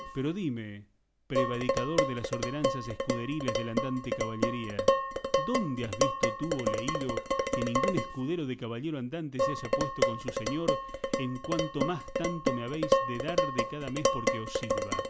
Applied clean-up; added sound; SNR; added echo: none; Dishes, pots, and pans; -4 dB; none.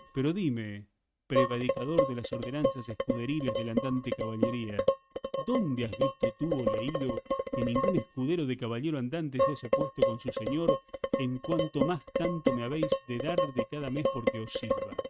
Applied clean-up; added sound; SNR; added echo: neural mask model RNNoise.